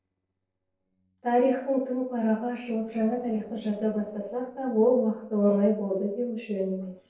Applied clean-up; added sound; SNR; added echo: neural separator model SepFormer DNS4.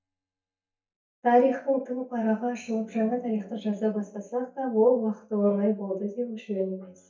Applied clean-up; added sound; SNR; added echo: neural mask model DeepFilterNet 3.